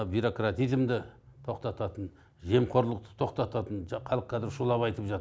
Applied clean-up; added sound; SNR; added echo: none; none; none; none.